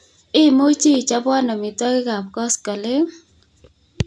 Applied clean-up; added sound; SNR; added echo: none; none; none; none.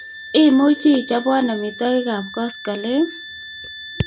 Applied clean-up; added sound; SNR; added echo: none; Wind instrument, woodwind instrument; 16 dB; none.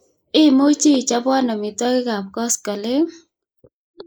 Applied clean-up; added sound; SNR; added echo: neural mask model Resemble Enhance denoiser.